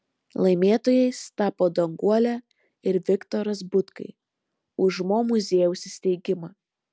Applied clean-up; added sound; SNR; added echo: none; none; none; none.